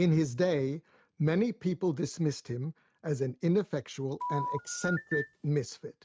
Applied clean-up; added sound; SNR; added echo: neural mask model RNNoise.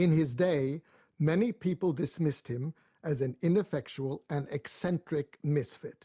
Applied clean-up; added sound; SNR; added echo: none; none; none; none.